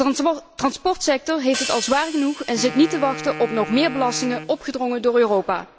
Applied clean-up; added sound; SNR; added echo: none; Wind instrument, woodwind instrument + Hi-hat; 11 dB; none.